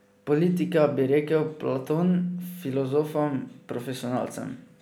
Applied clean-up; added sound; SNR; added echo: none; none; none; none.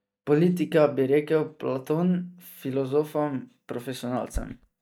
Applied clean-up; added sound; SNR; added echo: neural mask model DeepFilterNet 3.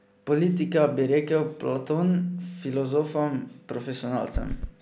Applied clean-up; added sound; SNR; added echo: none; Run; 5 dB; none.